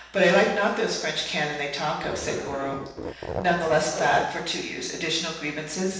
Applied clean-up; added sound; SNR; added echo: none; Zipper (clothing); 10 dB; reverberation time 0.9 s.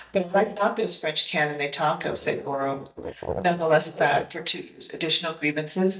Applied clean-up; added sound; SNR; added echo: neural mask model DeepFilterNet 3.